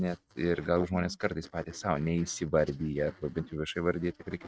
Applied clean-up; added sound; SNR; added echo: neural mask model RNNoise.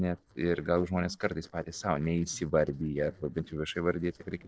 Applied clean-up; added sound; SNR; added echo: neural separator model SepFormer DNS4.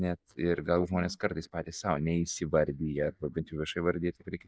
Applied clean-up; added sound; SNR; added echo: neural mask model DeepFilterNet 3.